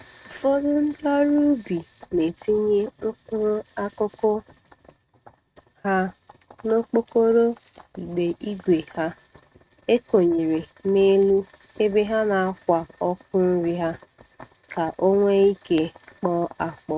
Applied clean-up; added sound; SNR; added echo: neural mask model RNNoise.